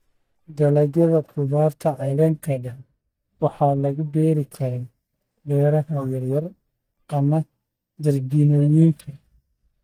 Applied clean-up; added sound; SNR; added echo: neural mask model DeepFilterNet 3.